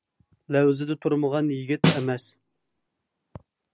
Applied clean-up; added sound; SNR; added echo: none; Snare drum; -1 dB; none.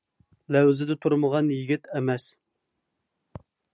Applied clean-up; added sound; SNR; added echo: none; none; none; none.